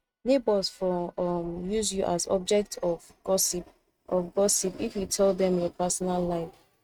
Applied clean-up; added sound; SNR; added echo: neural mask model RNNoise.